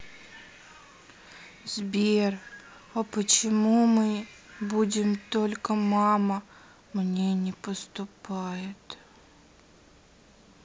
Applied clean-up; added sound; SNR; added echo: none; none; none; none.